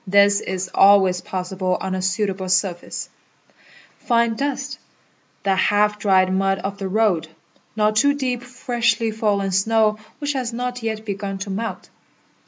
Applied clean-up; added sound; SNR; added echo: none; none; none; none.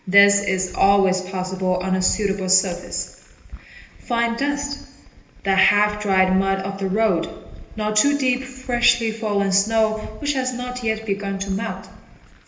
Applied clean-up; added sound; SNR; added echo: none; Glass; 19 dB; reverberation time 1.4 s.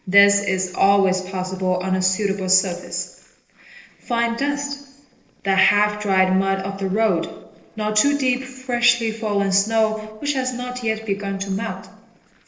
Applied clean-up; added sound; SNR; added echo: neural separator model SepFormer DNS4.